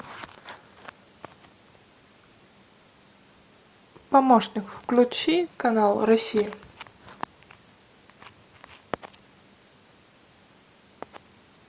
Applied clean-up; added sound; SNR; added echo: none; none; none; none.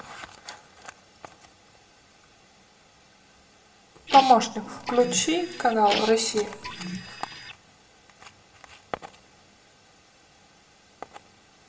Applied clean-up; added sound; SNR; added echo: none; Printer; 7 dB; reverberation time 0.5 s.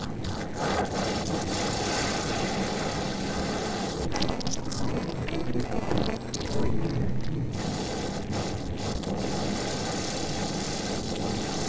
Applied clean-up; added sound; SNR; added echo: neural separator model SepFormer DNS4.